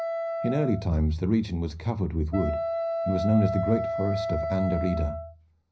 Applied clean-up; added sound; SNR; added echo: none; Wind instrument, woodwind instrument; 4 dB; reverberation time 0.5 s.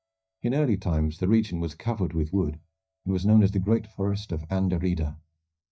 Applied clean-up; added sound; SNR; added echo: neural mask model DeepFilterNet 3.